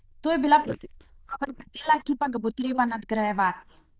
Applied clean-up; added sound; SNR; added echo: neural diffusion model UNIVERSE++.